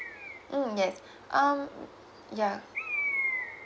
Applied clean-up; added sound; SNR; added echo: none; Bird; 5 dB; none.